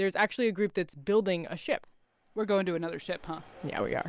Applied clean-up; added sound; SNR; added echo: none; none; none; none.